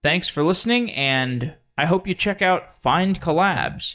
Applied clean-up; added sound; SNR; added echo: neural mask model DeepFilterNet 3.